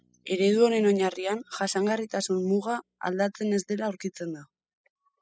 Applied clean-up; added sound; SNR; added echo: classical method spectral subtraction.